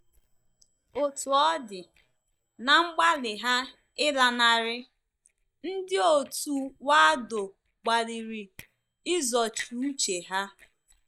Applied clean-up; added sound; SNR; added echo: neural mask model DeepFilterNet 3.